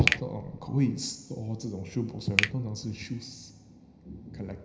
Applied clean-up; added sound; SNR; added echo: none; Finger snapping; 3 dB; reverberation time 0.9 s.